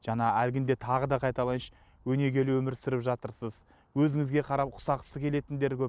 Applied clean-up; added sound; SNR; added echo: none; none; none; none.